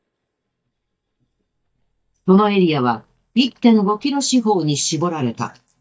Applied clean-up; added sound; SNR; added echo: neural mask model DeepFilterNet 3.